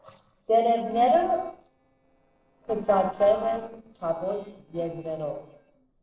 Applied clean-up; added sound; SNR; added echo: neural separator model SepFormer DNS4.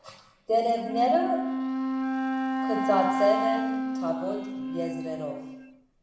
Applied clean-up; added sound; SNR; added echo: none; Wind instrument, woodwind instrument; 1 dB; reverberation time 0.8 s.